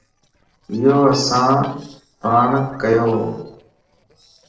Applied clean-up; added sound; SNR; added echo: neural separator model SepFormer DNS4.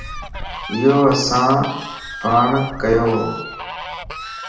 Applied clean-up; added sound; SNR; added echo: none; Fowl; 11 dB; reverberation time 0.8 s.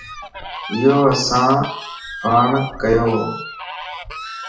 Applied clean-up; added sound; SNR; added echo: classical method WPE with log-MMSE.